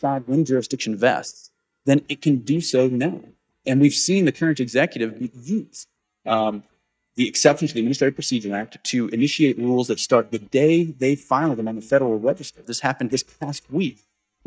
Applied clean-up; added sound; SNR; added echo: neural mask model DeepFilterNet 3.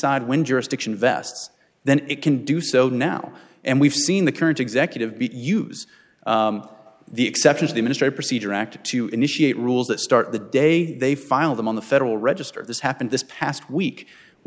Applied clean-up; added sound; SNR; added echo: none; none; none; none.